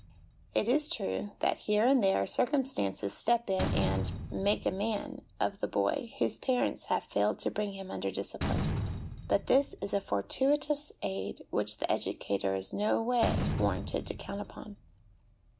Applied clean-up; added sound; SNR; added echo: none; Slam; 8 dB; none.